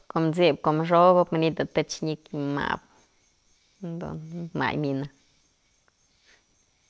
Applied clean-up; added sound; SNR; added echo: none; none; none; none.